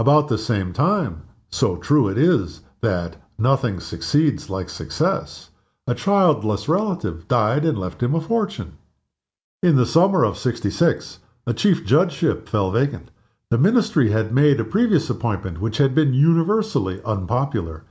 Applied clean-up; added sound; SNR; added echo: none; none; none; none.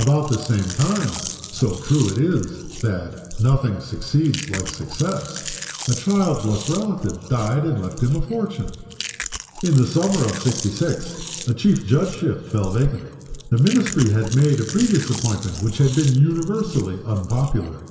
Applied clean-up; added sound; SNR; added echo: none; Chewing, mastication; 12 dB; reverberation time 2.3 s.